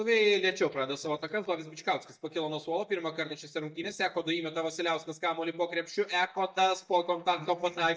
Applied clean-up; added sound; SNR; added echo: neural mask model DeepFilterNet 3.